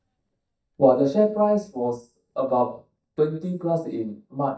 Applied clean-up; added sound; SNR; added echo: neural mask model DeepFilterNet 3.